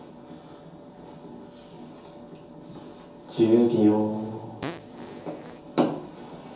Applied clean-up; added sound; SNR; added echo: none; Fart; 12 dB; reverberation time 0.6 s.